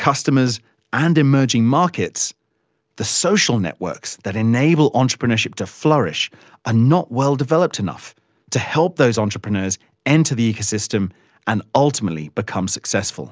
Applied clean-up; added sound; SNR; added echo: none; none; none; none.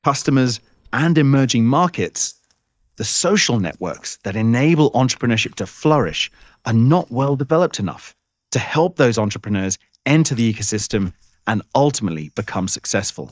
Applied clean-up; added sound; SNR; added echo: neural mask model DeepFilterNet 3.